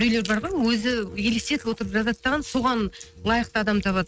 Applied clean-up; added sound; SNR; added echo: neural mask model RNNoise.